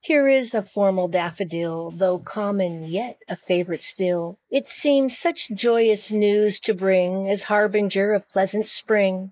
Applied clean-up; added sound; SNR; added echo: neural mask model Resemble Enhance denoiser.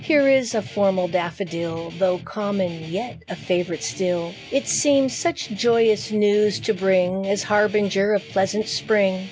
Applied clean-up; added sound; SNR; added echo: none; Guitar; 18 dB; none.